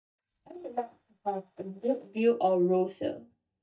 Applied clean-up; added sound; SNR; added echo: neural mask model DeepFilterNet 3.